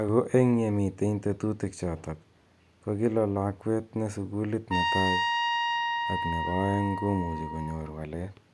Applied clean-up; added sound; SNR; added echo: none; Trumpet; 1 dB; none.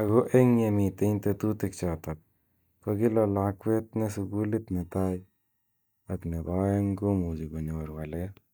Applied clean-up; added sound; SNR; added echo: neural mask model DeepFilterNet 3.